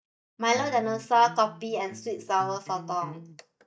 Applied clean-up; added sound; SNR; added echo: neural mask model DeepFilterNet 3.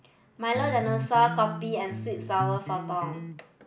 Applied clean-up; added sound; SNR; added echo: none; Electric guitar; 6 dB; none.